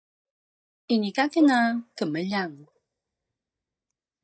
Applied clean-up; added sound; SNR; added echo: neural mask model DeepFilterNet 3.